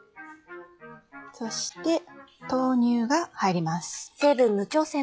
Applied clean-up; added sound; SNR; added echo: classical method log-MMSE.